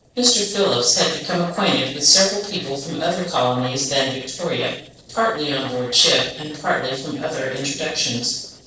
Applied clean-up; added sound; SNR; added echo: neural separator model SepFormer DNS4.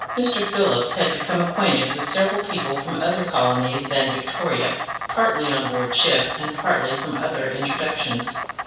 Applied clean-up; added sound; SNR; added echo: none; Insect; 9 dB; reverberation time 0.7 s.